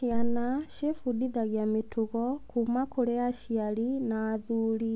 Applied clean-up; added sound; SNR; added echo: none; none; none; none.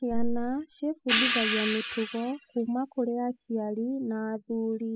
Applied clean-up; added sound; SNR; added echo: classical method spectral subtraction.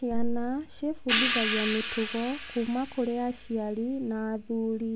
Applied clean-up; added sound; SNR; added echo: none; Hi-hat; 6 dB; none.